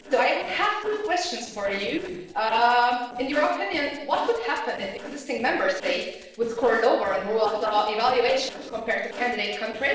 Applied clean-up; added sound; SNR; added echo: neural separator model SepFormer DNS4.